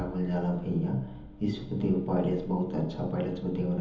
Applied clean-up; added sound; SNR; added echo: none; none; none; reverberation time 1.3 s.